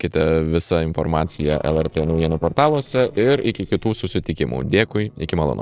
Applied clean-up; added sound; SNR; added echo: neural separator model SepFormer DNS4.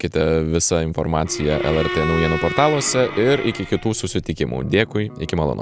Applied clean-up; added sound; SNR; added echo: none; Bowed string instrument; 9 dB; none.